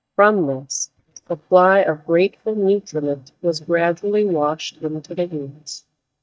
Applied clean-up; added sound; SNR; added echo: neural mask model DeepFilterNet 3.